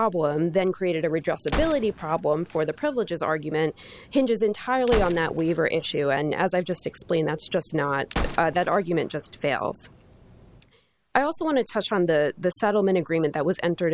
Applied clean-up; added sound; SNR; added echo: none; Gunshot, gunfire; 12 dB; none.